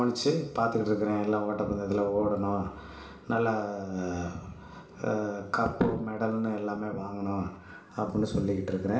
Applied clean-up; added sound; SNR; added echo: none; none; none; reverberation time 0.6 s.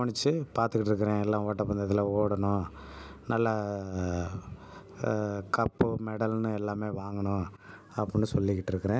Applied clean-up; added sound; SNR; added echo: none; none; none; none.